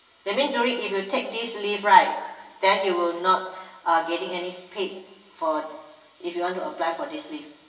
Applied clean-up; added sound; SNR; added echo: none; none; none; reverberation time 1.2 s.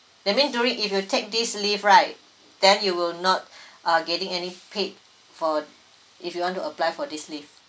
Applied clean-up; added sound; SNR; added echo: none; none; none; none.